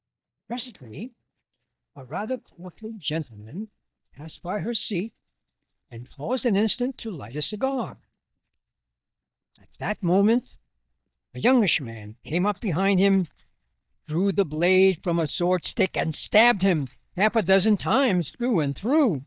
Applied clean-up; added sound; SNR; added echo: neural mask model DeepFilterNet 3.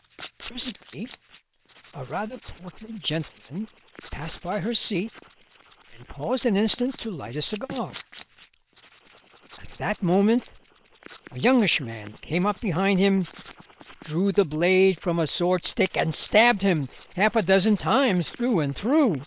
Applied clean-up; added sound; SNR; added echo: neural separator model SepFormer WHAM!.